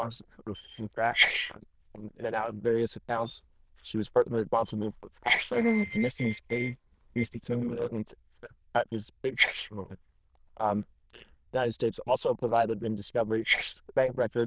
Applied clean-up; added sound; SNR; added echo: neural diffusion model UNIVERSE++.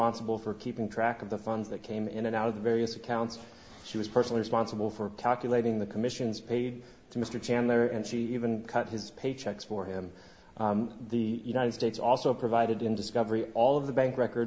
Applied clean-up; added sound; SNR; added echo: none; none; none; none.